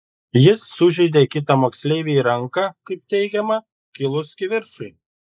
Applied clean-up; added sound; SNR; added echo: neural mask model Resemble Enhance denoiser.